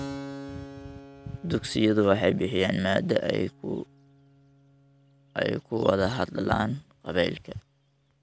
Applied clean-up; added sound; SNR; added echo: none; Keyboard (musical); 18 dB; none.